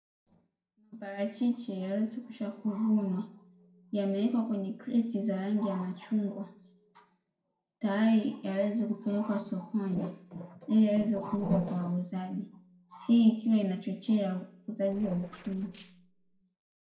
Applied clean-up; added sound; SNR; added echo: neural separator model SepFormer DNS4.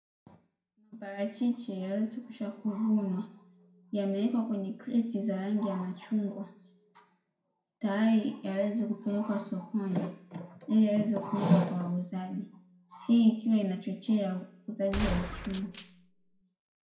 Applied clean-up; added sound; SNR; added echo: none; Gunshot, gunfire; 6 dB; reverberation time 0.5 s.